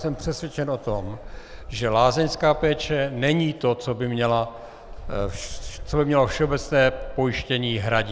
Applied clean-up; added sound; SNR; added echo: none; Dog; 13 dB; none.